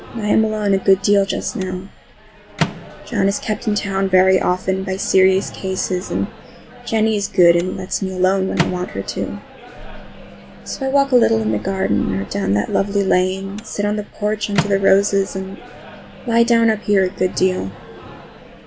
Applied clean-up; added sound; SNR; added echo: none; Microwave oven; 14 dB; none.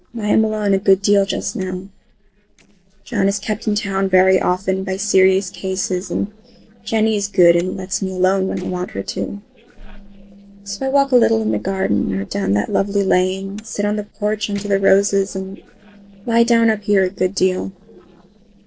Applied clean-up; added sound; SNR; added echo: neural separator model SepFormer DNS4.